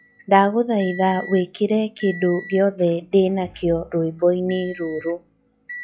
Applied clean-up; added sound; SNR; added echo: classical method log-MMSE.